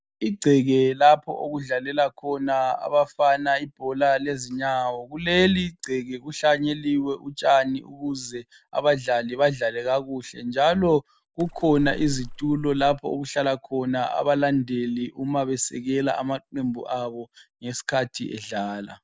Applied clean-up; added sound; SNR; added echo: none; Splash, splatter; 11 dB; none.